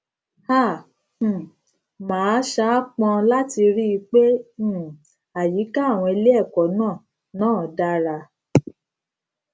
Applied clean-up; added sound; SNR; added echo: none; none; none; none.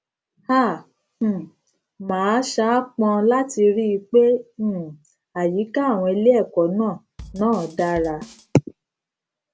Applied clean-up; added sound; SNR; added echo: none; Bass drum / Snare drum / Drum kit; 18 dB; none.